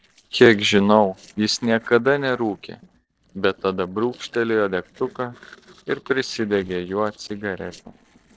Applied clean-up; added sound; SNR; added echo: neural separator model SepFormer DNS4.